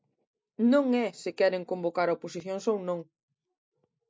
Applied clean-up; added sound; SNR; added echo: none; none; none; none.